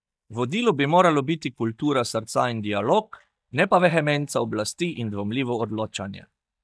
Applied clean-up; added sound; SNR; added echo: neural mask model DeepFilterNet 3.